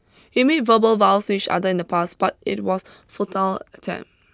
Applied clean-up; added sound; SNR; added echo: none; none; none; none.